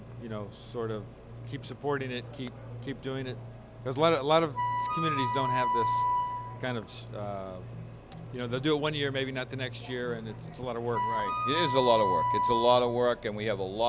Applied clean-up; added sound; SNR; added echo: none; Wind instrument, woodwind instrument; -1 dB; none.